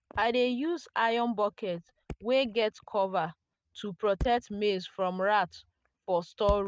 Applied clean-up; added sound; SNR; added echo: neural mask model RNNoise.